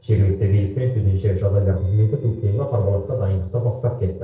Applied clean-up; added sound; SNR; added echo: neural separator model SepFormer DNS4.